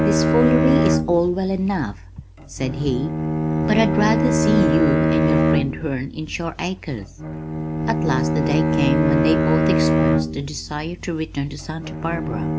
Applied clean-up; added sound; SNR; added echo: none; Bowed string instrument; -3 dB; none.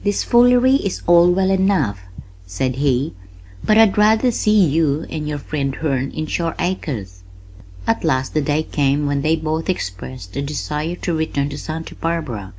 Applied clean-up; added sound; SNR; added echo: none; none; none; none.